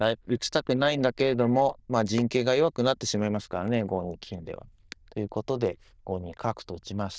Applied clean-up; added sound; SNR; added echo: neural diffusion model UNIVERSE++.